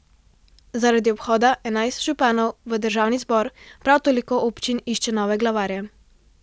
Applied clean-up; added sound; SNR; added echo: none; none; none; none.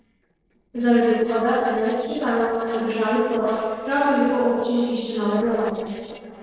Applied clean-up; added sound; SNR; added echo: neural separator model SepFormer DNS4.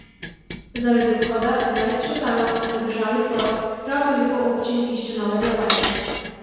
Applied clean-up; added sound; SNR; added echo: none; Dishes, pots, and pans; 8 dB; reverberation time 1.9 s.